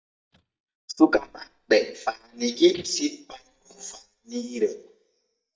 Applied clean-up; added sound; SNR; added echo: neural mask model DeepFilterNet 3.